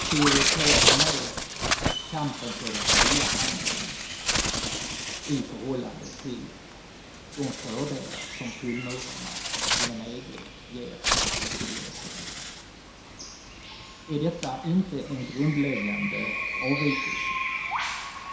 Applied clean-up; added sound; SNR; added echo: none; Bird; -4 dB; reverberation time 0.7 s.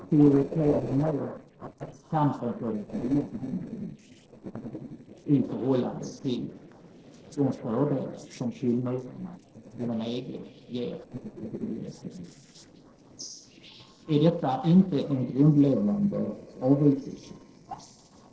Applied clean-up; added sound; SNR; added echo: neural separator model SepFormer DNS4.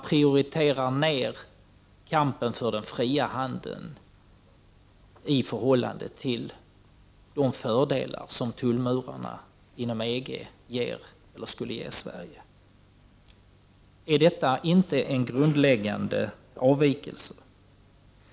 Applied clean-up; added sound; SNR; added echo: none; none; none; none.